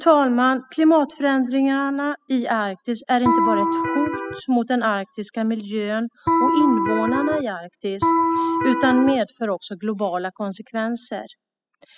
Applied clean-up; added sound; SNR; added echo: classical method spectral subtraction.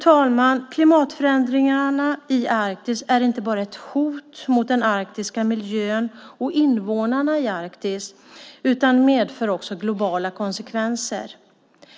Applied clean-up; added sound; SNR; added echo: none; none; none; none.